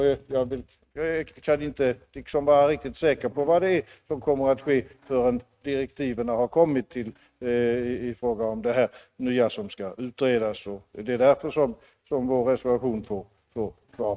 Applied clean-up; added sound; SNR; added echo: neural mask model RNNoise.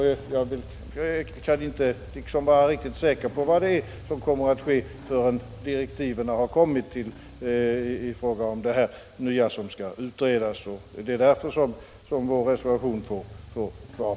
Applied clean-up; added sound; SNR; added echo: none; Engine starting / Motorcycle; 18 dB; none.